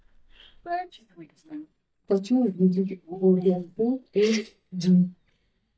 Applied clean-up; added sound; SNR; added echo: neural mask model DeepFilterNet 3.